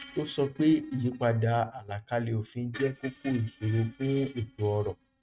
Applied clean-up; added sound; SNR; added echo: neural mask model RNNoise.